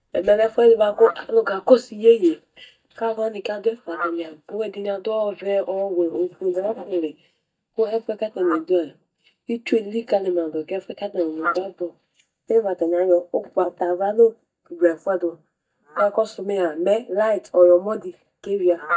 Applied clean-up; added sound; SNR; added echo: neural mask model DeepFilterNet 3.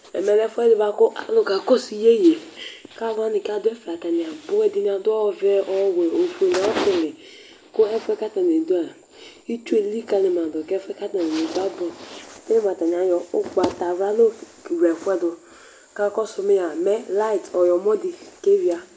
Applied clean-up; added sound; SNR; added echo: none; none; none; none.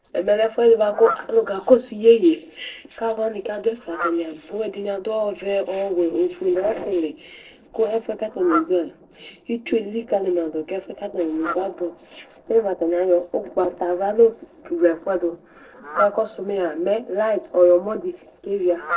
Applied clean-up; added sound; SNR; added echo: neural separator model SepFormer DNS4.